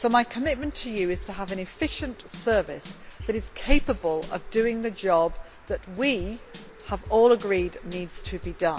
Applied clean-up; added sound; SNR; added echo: none; Bird + Drum / Drum kit; 13 dB; none.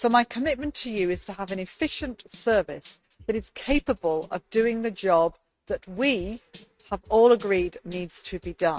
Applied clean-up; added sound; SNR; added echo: neural mask model RNNoise.